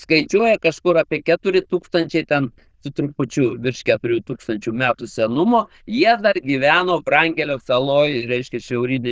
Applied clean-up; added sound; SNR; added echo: neural diffusion model UNIVERSE++.